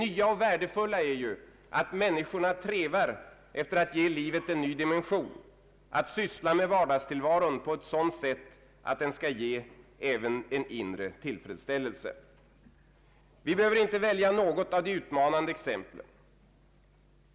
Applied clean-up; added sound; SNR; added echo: none; none; none; none.